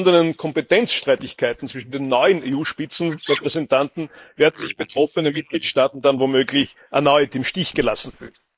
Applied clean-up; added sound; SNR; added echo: neural mask model Resemble Enhance denoiser.